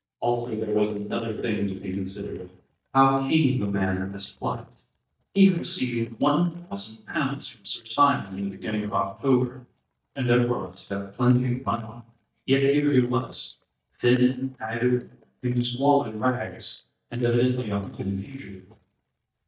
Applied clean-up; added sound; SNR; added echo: neural mask model DeepFilterNet 3.